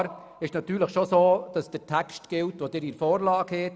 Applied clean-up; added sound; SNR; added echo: none; none; none; none.